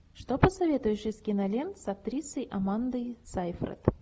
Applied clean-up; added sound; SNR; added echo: none; none; none; none.